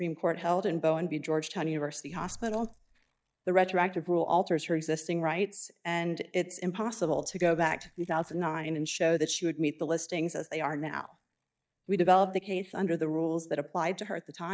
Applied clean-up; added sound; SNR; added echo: neural mask model DeepFilterNet 3.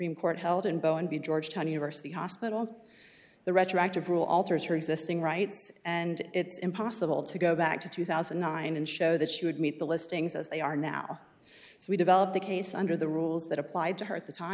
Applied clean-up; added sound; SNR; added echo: none; none; none; none.